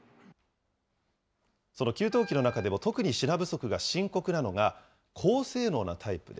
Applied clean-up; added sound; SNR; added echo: none; Wind instrument, woodwind instrument; 18 dB; none.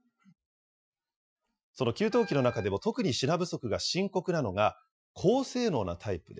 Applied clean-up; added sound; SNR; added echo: classical method Wiener filter.